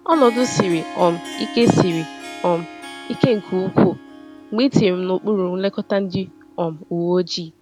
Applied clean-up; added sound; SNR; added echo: none; Harp; 15 dB; none.